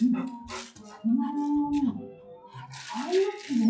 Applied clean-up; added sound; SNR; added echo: classical method WPE with log-MMSE.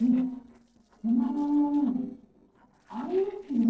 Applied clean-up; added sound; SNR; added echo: neural separator model SepFormer DNS4.